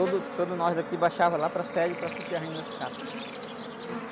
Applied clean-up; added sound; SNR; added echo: none; Bird / Insect; 7 dB; none.